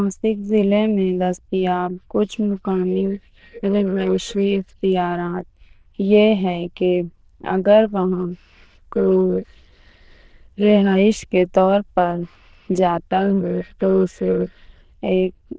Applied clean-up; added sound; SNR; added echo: neural diffusion model UNIVERSE++.